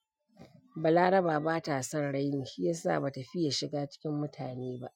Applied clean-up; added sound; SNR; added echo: classical method Wiener filter.